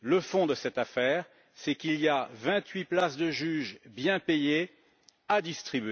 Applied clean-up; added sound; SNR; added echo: none; none; none; none.